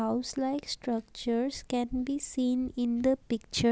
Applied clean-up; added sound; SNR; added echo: none; none; none; none.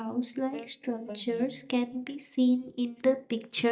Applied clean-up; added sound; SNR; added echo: neural mask model DeepFilterNet 3.